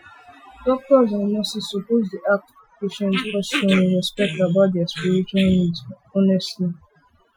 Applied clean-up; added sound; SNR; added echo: classical method Wiener filter.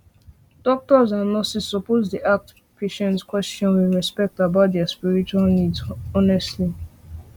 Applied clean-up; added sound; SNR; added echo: none; none; none; none.